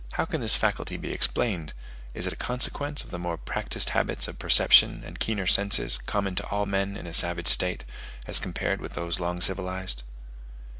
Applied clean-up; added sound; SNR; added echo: none; none; none; none.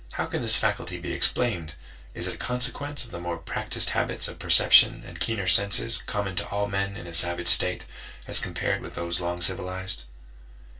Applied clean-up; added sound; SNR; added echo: none; none; none; reverberation time 0.2 s.